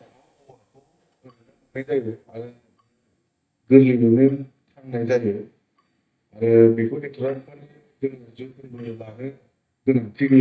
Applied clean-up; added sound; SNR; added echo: neural mask model DeepFilterNet 3.